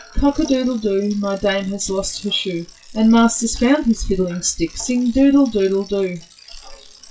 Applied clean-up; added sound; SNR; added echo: classical method WPE with log-MMSE.